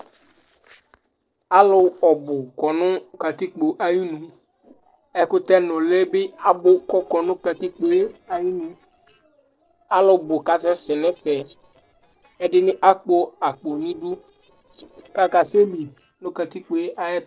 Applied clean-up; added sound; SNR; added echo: neural separator model SepFormer DNS4.